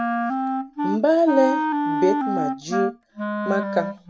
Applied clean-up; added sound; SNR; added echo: none; Wind instrument, woodwind instrument; 1 dB; none.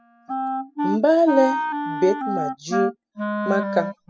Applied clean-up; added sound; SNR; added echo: classical method spectral subtraction.